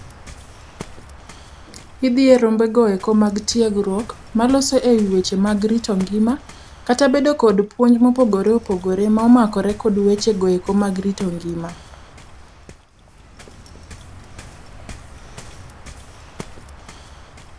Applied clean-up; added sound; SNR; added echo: none; Waves, surf; 19 dB; none.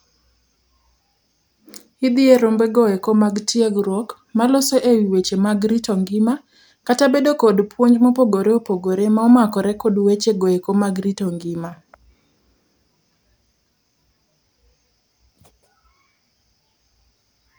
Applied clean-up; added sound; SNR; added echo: none; none; none; none.